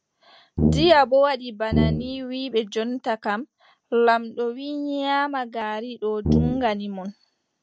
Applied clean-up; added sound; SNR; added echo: none; Brass instrument; -2 dB; none.